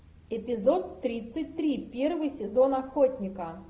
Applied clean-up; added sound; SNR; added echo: none; none; none; none.